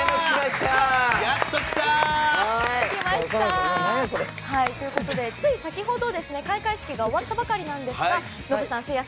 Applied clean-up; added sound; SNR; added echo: none; none; none; none.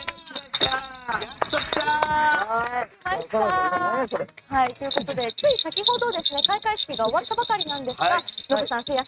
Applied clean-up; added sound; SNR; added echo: neural mask model RNNoise.